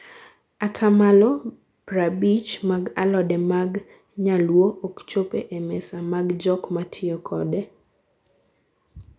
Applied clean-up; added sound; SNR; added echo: none; none; none; none.